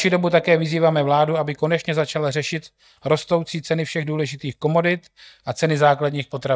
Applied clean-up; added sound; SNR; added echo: neural mask model DeepFilterNet 3.